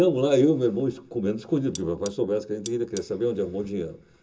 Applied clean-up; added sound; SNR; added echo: none; Cutlery, silverware; 18 dB; reverberation time 0.2 s.